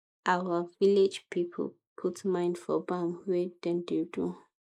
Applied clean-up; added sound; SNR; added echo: neural mask model Resemble Enhance denoiser.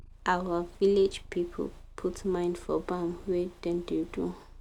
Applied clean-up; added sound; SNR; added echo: none; Purr; 18 dB; none.